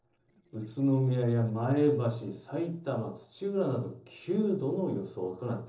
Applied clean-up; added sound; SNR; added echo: neural separator model SepFormer DNS4.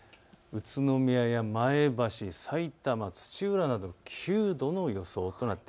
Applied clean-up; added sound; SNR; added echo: none; none; none; none.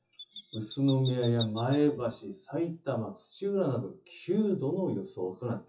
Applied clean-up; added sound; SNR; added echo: classical method WPE with log-MMSE.